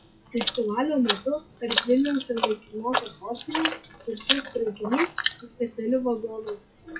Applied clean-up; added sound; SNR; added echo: classical method WPE with log-MMSE.